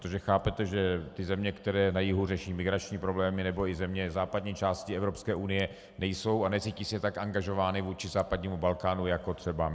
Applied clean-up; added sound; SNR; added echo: none; none; none; none.